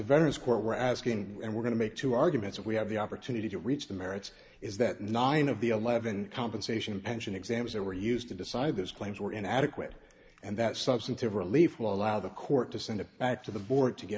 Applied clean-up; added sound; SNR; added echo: none; none; none; none.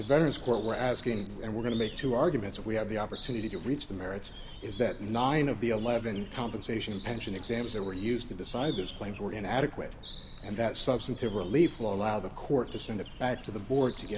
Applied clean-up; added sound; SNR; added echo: none; Bird; 12 dB; none.